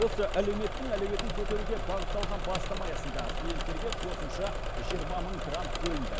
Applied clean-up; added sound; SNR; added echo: none; Engine / Mechanisms; -2 dB; none.